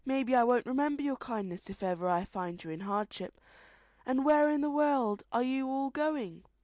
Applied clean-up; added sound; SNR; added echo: none; none; none; none.